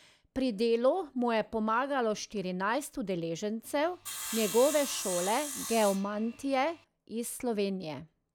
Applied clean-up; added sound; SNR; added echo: none; Sawing; 9 dB; none.